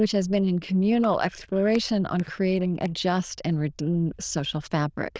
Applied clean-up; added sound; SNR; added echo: neural diffusion model UNIVERSE++.